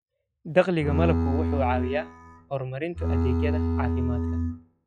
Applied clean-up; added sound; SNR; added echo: classical method log-MMSE.